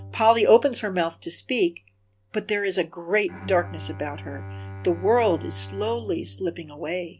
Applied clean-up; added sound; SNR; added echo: none; Bowed string instrument; 15 dB; none.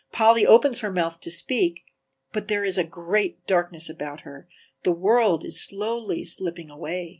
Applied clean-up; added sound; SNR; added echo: none; none; none; none.